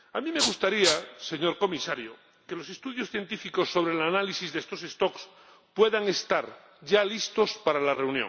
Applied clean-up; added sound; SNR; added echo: none; Rattle (instrument); 0 dB; none.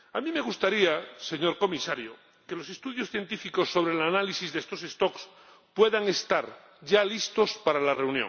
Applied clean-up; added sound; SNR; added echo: none; none; none; none.